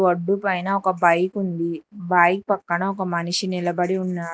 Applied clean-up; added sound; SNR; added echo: none; none; none; none.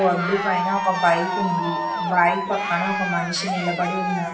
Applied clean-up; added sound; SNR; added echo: none; Cheering; 3 dB; reverberation time 0.7 s.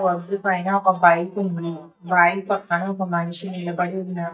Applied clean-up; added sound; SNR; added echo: neural mask model DeepFilterNet 3.